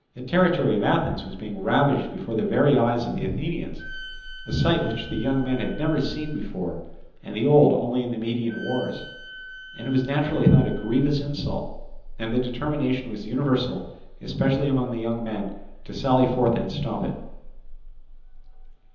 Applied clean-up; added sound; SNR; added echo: none; Wind instrument, woodwind instrument; 18 dB; reverberation time 0.9 s.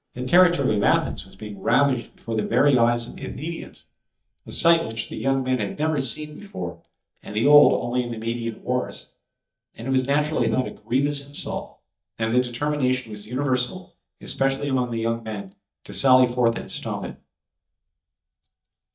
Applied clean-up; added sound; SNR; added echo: neural mask model DeepFilterNet 3.